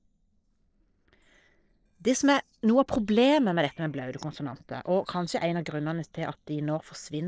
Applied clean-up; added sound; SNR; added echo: neural separator model SepFormer DNS4.